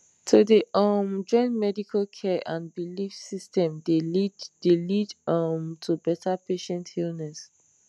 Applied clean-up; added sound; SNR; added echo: none; none; none; none.